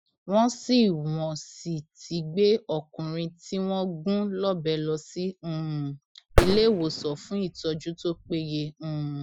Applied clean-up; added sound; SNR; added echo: classical method Wiener filter.